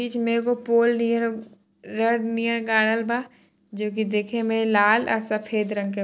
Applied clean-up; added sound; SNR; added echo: none; none; none; none.